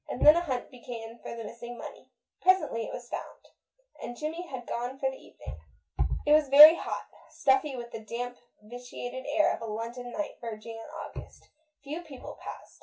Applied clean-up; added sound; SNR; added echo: none; none; none; reverberation time 0.2 s.